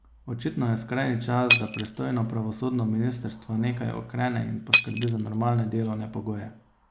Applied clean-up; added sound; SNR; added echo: none; Shatter; 2 dB; none.